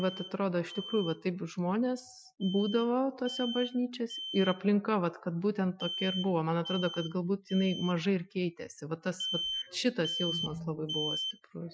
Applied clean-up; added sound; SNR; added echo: classical method Wiener filter.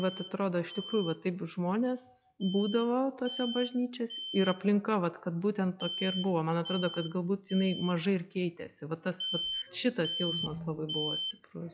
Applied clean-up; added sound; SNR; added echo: classical method log-MMSE.